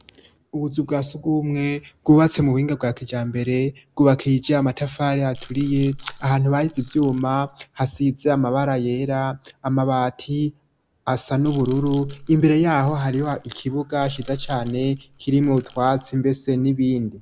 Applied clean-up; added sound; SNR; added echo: none; Rattle / Rattle (instrument); 16 dB; none.